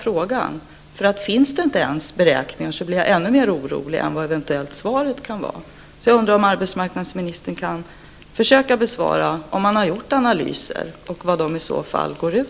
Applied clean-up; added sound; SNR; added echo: none; none; none; none.